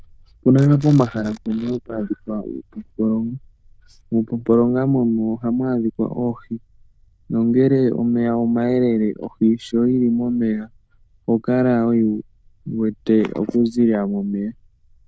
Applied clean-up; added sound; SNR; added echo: neural diffusion model UNIVERSE++.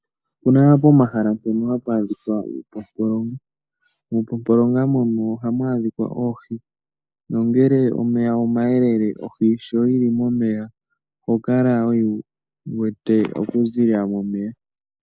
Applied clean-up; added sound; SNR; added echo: neural mask model Resemble Enhance denoiser.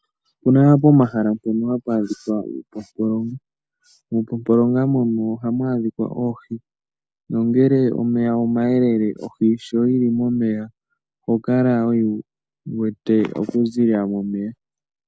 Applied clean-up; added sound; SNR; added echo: none; none; none; none.